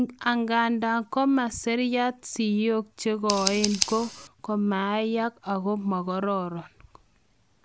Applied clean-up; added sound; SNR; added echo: none; Scissors; 12 dB; none.